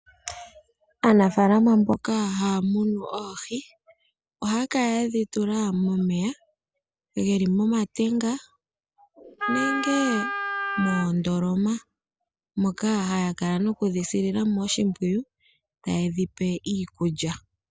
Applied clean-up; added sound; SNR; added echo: none; Wind instrument, woodwind instrument; 4 dB; none.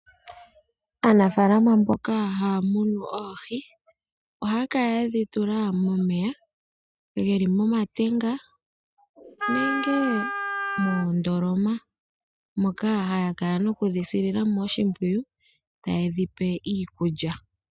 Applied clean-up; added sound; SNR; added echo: neural mask model RNNoise.